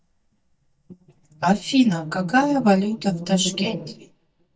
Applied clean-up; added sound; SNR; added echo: neural mask model DeepFilterNet 3.